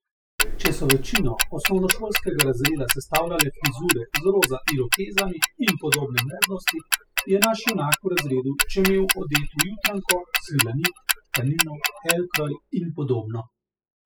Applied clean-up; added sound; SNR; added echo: classical method spectral subtraction.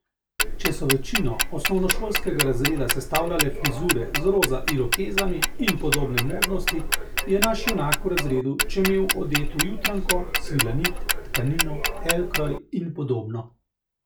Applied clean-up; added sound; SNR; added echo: none; Tick-tock; -2 dB; none.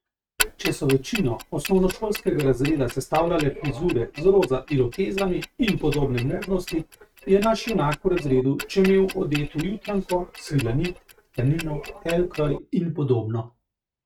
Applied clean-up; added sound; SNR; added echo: neural mask model RNNoise.